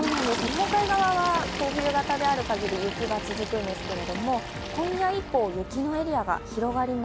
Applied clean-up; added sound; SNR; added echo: none; Toilet flush; 7 dB; none.